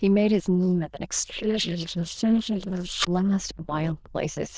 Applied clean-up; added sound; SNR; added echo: neural diffusion model UNIVERSE++.